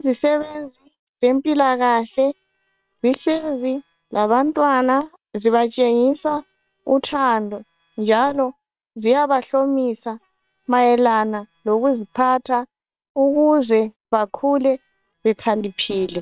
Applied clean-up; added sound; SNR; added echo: neural separator model SepFormer WHAM!.